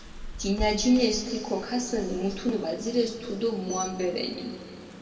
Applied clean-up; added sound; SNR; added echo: none; Rain; 12 dB; reverberation time 2.2 s.